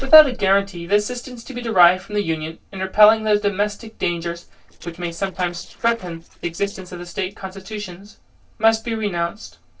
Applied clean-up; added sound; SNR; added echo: neural separator model SepFormer DNS4.